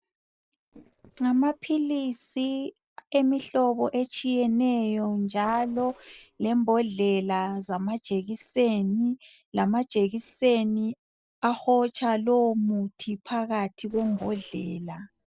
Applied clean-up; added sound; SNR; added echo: neural separator model SepFormer DNS4.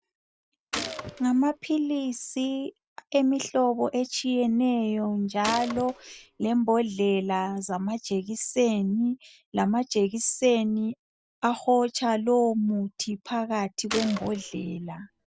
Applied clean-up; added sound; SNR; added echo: none; Gunshot, gunfire; 11 dB; none.